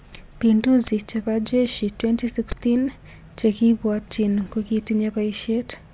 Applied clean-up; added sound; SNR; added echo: none; none; none; none.